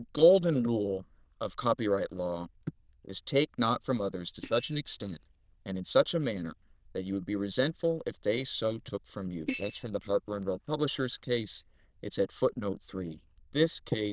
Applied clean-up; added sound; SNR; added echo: neural diffusion model UNIVERSE++.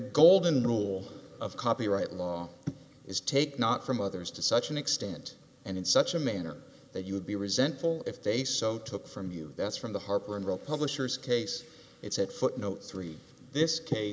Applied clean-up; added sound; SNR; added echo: none; none; none; none.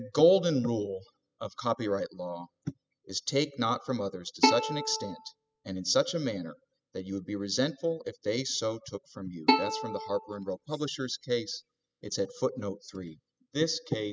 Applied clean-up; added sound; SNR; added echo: classical method spectral subtraction.